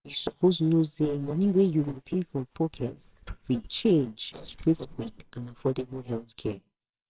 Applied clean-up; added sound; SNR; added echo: neural separator model SepFormer WHAMR!.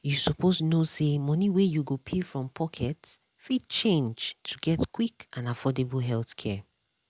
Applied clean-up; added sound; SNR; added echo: none; none; none; none.